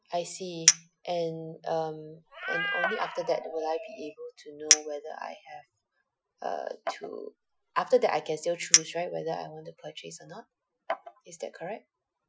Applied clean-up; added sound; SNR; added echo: classical method Wiener filter.